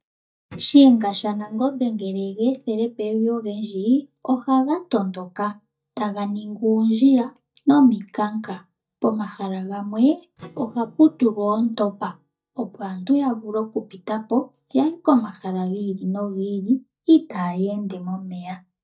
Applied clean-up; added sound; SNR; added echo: neural mask model DeepFilterNet 3.